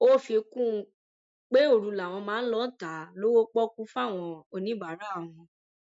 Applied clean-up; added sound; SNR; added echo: none; none; none; none.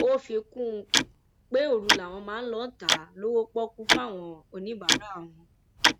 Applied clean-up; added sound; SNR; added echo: none; Tick-tock; -1 dB; none.